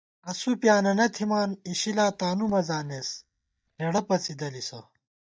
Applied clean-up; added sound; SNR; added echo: neural mask model DeepFilterNet 3.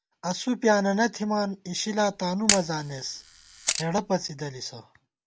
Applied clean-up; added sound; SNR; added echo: none; Camera; 4 dB; none.